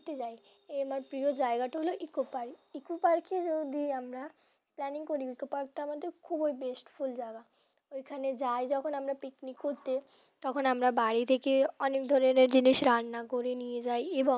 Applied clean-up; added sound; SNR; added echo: none; none; none; none.